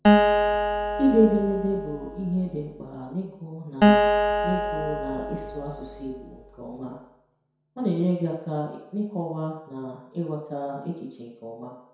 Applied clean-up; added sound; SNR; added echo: none; Acoustic guitar; -4 dB; reverberation time 0.7 s.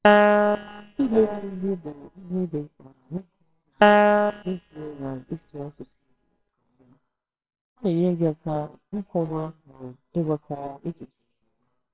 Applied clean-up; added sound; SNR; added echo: neural separator model SepFormer WHAMR!.